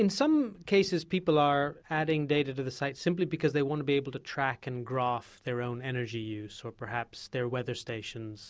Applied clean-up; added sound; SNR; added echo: none; none; none; none.